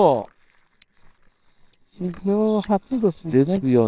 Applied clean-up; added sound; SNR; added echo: neural separator model SepFormer WHAMR!.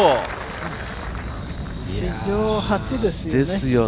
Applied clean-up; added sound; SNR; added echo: none; none; none; none.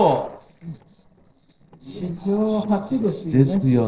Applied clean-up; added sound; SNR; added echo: neural separator model SepFormer DNS4.